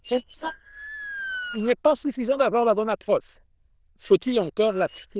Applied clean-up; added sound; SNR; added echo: neural diffusion model UNIVERSE++.